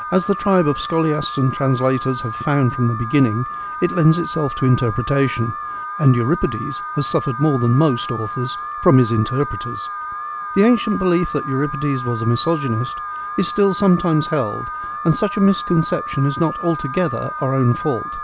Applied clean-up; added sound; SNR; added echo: none; Alarm; 9 dB; none.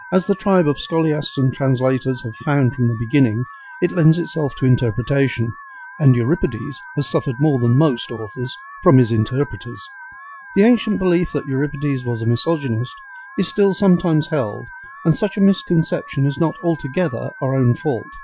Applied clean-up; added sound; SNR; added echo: classical method Wiener filter.